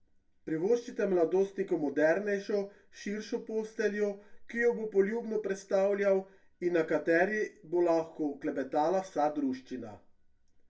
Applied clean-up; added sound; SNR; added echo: none; none; none; reverberation time 0.1 s.